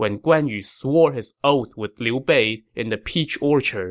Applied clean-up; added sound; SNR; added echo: none; none; none; none.